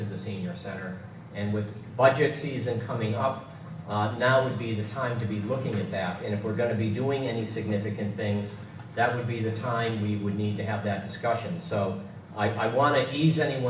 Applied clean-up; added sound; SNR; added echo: none; none; none; reverberation time 1.2 s.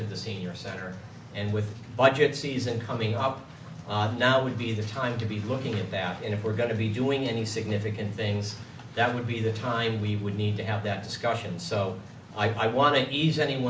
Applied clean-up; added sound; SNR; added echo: none; none; none; none.